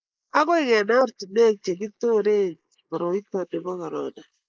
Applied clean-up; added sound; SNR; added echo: neural mask model Resemble Enhance denoiser.